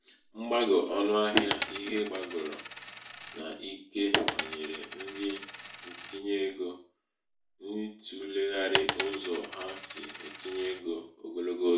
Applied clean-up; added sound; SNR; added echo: none; Coin (dropping); 0 dB; reverberation time 0.4 s.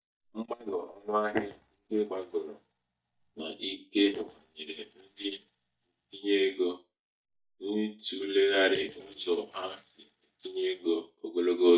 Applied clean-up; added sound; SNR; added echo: neural mask model DeepFilterNet 3.